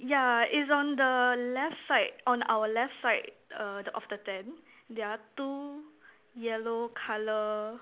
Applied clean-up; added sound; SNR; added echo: none; none; none; none.